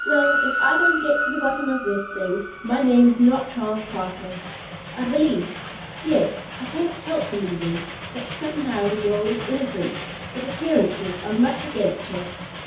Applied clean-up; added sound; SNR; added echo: none; Train; 6 dB; reverberation time 0.5 s.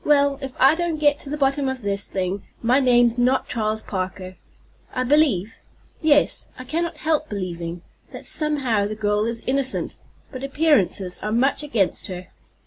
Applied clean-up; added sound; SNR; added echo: none; none; none; none.